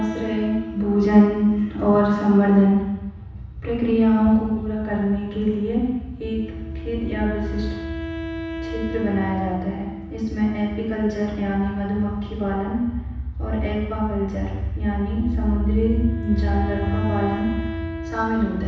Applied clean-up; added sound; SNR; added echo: none; Wind instrument, woodwind instrument; 14 dB; reverberation time 1.1 s.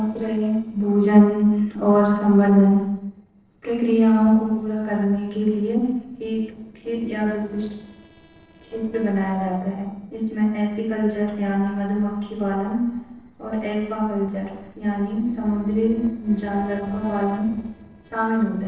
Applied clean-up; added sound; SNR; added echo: neural separator model SepFormer DNS4.